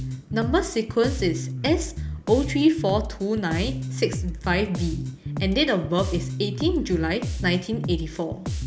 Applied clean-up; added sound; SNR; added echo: none; Bass guitar; 5 dB; none.